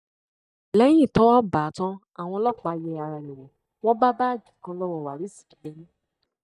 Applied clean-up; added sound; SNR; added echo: neural mask model DeepFilterNet 3.